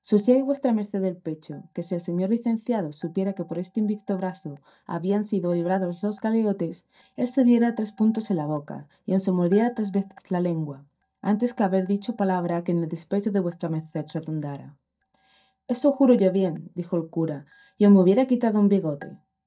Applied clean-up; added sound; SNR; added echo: neural mask model DeepFilterNet 3.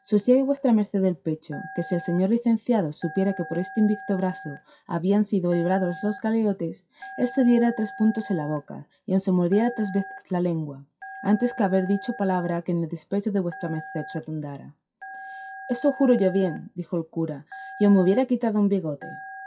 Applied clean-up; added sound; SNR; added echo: classical method WPE with log-MMSE.